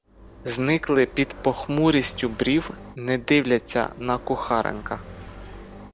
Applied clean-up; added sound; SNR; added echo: none; Motorcycle; 17 dB; none.